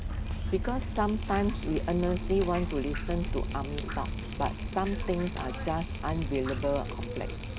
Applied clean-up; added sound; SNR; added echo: none; Drip; 1 dB; none.